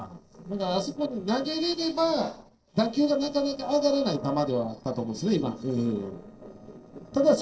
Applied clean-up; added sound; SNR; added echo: neural separator model SepFormer DNS4.